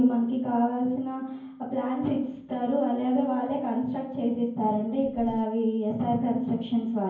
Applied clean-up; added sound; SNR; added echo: none; Buzz; 18 dB; reverberation time 0.9 s.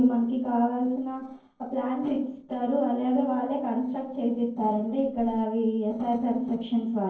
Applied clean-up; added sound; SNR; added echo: neural separator model SepFormer DNS4.